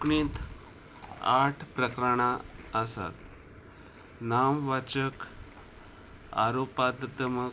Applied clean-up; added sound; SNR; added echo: none; Chewing, mastication; 16 dB; none.